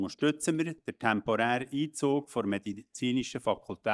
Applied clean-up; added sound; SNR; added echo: neural mask model DeepFilterNet 3.